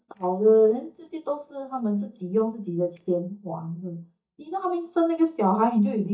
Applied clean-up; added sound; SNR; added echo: neural mask model DeepFilterNet 3.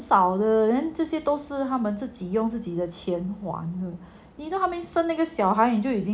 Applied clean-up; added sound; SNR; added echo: none; none; none; none.